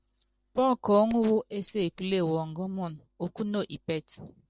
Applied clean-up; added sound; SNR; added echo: neural separator model SepFormer DNS4.